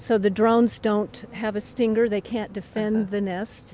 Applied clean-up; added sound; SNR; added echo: none; none; none; none.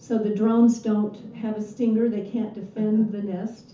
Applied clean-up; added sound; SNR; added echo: none; none; none; reverberation time 0.9 s.